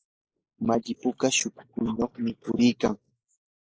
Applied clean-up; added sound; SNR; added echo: neural mask model Resemble Enhance denoiser.